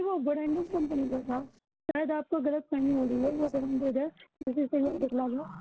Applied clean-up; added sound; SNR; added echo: neural separator model SepFormer DNS4.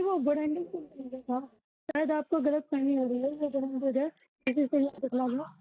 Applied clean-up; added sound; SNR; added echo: neural mask model DeepFilterNet 3.